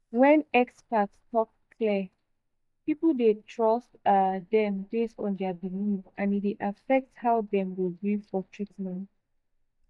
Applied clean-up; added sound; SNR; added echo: neural mask model DeepFilterNet 3.